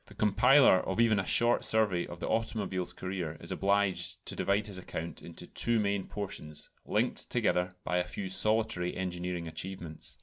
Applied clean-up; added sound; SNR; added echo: none; none; none; none.